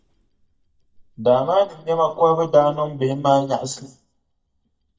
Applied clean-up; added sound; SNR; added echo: neural mask model DeepFilterNet 3.